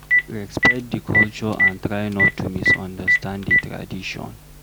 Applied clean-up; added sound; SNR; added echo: none; Telephone; -5 dB; none.